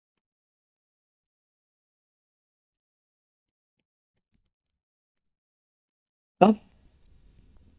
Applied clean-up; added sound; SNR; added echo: neural mask model DeepFilterNet 3.